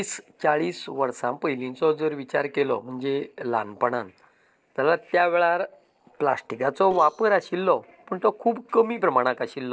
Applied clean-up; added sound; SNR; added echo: neural separator model SepFormer DNS4.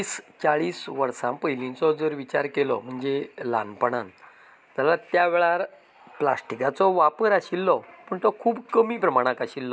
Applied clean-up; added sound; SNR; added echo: none; none; none; none.